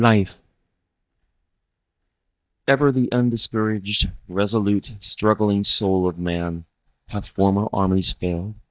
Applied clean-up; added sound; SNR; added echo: neural mask model DeepFilterNet 3.